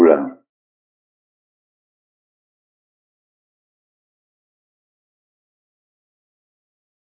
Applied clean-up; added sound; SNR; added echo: neural mask model Resemble Enhance denoiser.